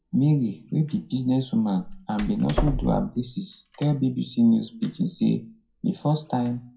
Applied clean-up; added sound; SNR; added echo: classical method WPE with log-MMSE.